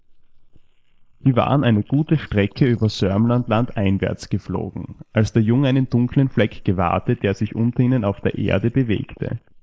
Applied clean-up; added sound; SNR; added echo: neural mask model Resemble Enhance denoiser.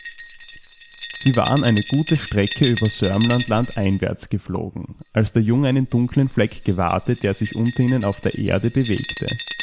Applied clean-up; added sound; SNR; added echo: none; Glass; 8 dB; none.